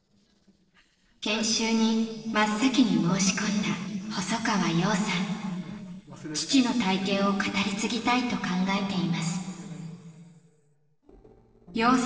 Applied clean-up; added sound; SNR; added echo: neural separator model SepFormer DNS4.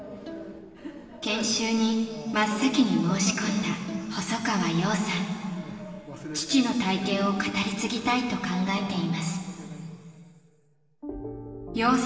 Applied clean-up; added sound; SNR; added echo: none; Bowed string instrument; 18 dB; reverberation time 2.7 s.